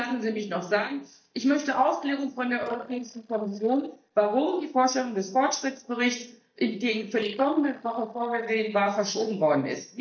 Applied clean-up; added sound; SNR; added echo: neural mask model DeepFilterNet 3.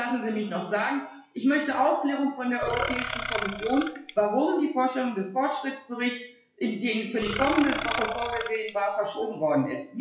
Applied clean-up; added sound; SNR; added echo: classical method WPE with log-MMSE.